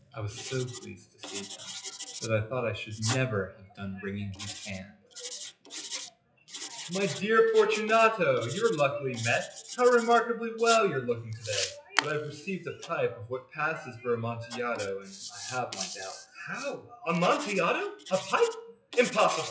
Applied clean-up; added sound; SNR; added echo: classical method WPE with log-MMSE.